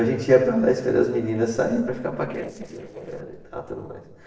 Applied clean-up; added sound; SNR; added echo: neural separator model SepFormer DNS4.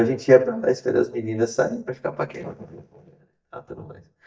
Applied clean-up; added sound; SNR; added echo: neural mask model DeepFilterNet 3.